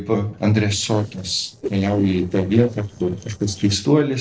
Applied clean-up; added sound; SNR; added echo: neural separator model SepFormer DNS4.